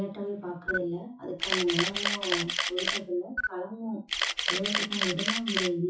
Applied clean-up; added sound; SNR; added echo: classical method WPE with log-MMSE.